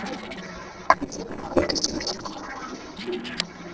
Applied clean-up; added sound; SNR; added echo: neural separator model SepFormer DNS4.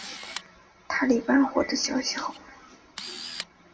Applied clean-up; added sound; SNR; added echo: none; Camera; 15 dB; reverberation time 1.0 s.